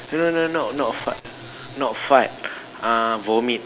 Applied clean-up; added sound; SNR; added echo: none; none; none; none.